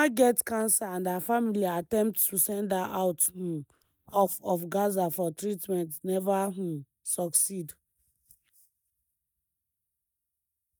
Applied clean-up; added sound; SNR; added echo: neural mask model DeepFilterNet 3.